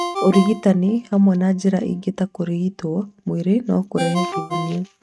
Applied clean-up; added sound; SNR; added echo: neural mask model RNNoise.